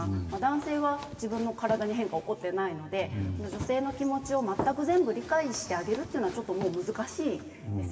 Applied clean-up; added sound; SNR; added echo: none; Run; 14 dB; reverberation time 3.0 s.